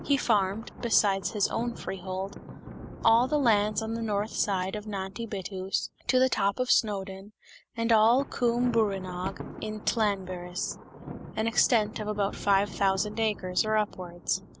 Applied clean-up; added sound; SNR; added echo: none; Thunder; 14 dB; none.